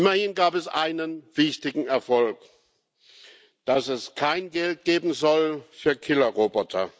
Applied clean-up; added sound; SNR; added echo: none; none; none; none.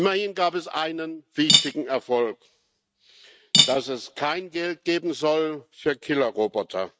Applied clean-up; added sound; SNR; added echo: neural mask model RNNoise.